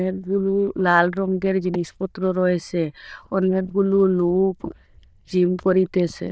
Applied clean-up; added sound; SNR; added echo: neural diffusion model UNIVERSE++.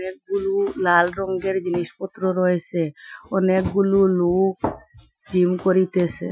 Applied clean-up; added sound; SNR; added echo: classical method Wiener filter.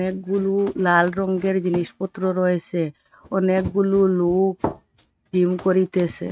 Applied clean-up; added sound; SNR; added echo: neural mask model RNNoise.